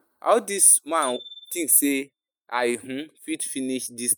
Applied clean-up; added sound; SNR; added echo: classical method spectral subtraction.